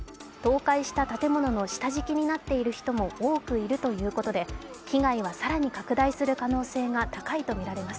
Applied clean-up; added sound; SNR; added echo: none; none; none; none.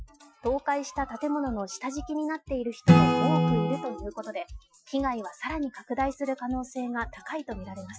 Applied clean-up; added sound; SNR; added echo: classical method Wiener filter.